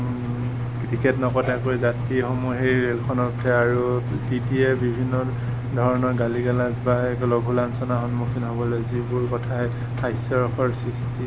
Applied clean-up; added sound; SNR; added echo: none; Engine; 3 dB; none.